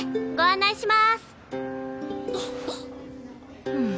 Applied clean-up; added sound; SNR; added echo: none; none; none; none.